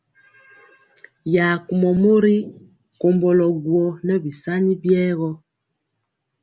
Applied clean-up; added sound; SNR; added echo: none; none; none; none.